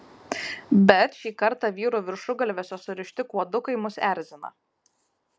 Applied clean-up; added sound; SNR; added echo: none; none; none; none.